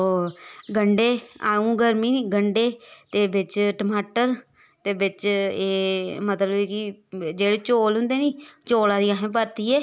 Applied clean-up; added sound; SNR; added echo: none; none; none; none.